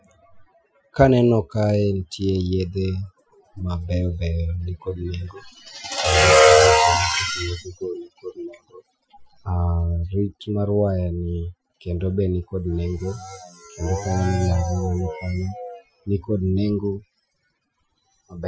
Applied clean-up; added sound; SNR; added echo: classical method Wiener filter.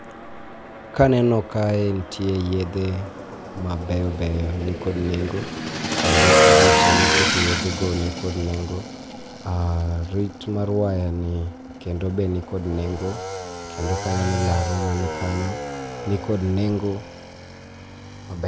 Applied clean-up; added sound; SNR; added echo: none; Motorcycle / Engine; 1 dB; none.